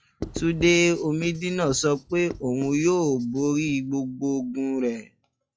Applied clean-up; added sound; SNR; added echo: classical method log-MMSE.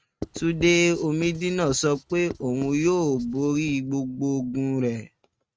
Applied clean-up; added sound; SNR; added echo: neural mask model RNNoise.